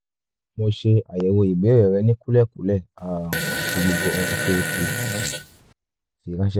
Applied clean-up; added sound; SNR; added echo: none; Fart; 4 dB; none.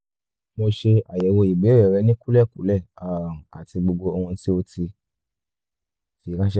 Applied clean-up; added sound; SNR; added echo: none; none; none; none.